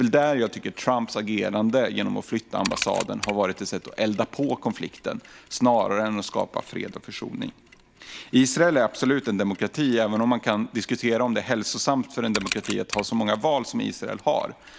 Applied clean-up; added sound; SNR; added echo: none; Mechanisms; 17 dB; none.